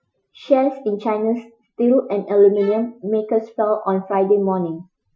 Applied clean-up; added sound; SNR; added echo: classical method Wiener filter.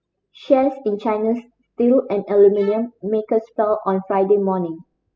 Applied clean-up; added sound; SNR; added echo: classical method spectral subtraction.